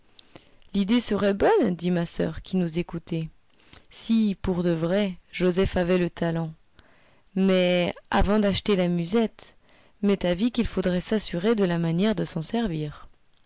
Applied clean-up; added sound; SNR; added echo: none; none; none; none.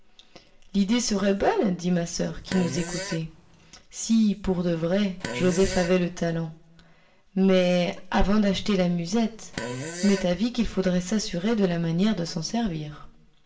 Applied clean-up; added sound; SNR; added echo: none; Fart; 11 dB; reverberation time 0.5 s.